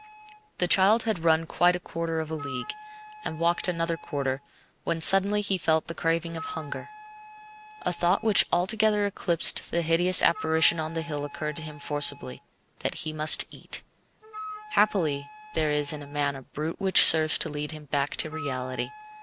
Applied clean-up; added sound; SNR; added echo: none; Wind instrument, woodwind instrument; 18 dB; none.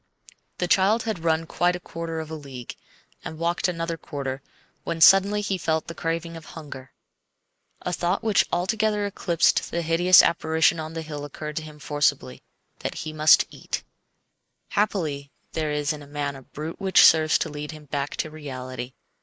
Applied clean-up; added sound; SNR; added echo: neural mask model Resemble Enhance denoiser.